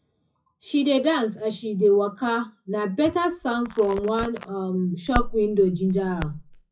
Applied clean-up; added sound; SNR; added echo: classical method WPE with log-MMSE.